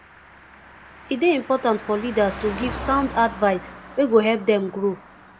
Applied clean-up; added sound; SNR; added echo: none; Car passing by; 14 dB; none.